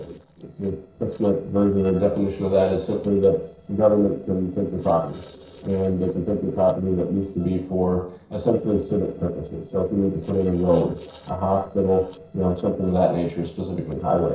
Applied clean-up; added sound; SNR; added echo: neural separator model SepFormer DNS4.